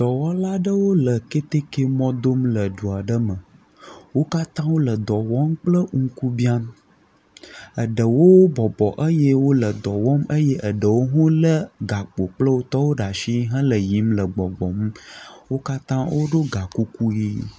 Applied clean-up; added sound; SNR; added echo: none; none; none; none.